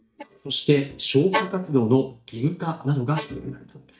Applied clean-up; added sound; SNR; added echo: neural mask model DeepFilterNet 3.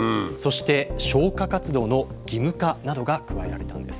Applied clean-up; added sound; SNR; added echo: none; none; none; none.